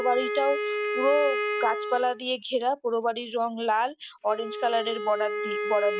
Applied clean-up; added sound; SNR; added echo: none; Wind instrument, woodwind instrument; 4 dB; none.